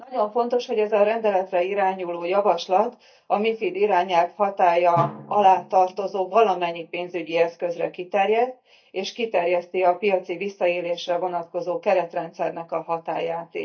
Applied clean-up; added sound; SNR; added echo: neural mask model DeepFilterNet 3.